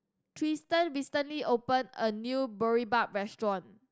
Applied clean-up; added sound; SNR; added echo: none; none; none; none.